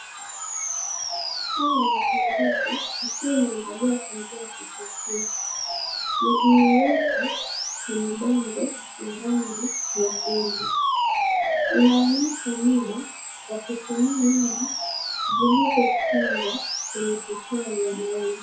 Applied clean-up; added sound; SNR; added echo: classical method WPE with log-MMSE.